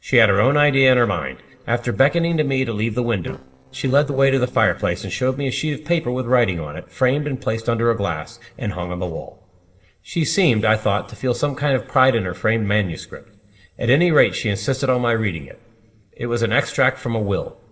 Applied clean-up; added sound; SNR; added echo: neural separator model SepFormer DNS4.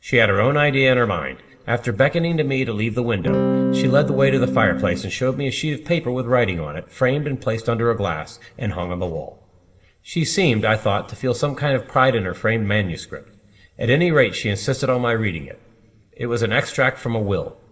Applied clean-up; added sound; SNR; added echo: none; Electric guitar / Strum; 0 dB; reverberation time 1.0 s.